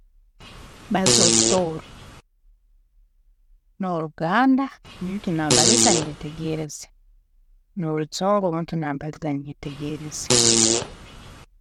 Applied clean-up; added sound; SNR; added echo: none; Fart; -4 dB; none.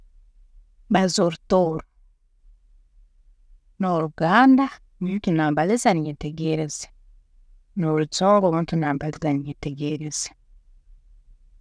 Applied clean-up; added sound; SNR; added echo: none; none; none; none.